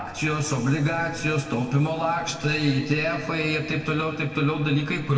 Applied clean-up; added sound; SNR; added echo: none; Mechanisms; 19 dB; reverberation time 2.2 s.